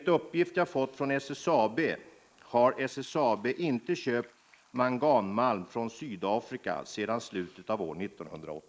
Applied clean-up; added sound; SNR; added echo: neural mask model Resemble Enhance denoiser.